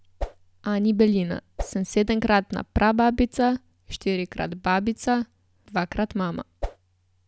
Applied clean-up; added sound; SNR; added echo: none; Whoosh, swoosh, swish; 8 dB; none.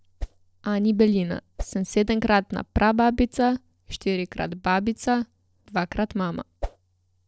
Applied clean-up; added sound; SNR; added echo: neural separator model SepFormer DNS4.